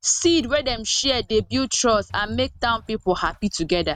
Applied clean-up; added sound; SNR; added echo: neural mask model RNNoise.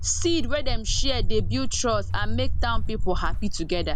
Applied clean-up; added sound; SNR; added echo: none; Walk, footsteps; -4 dB; none.